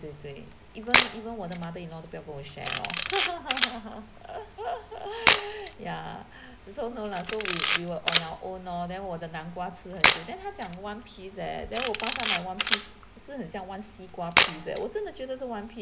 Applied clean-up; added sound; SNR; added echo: none; Camera; -4 dB; none.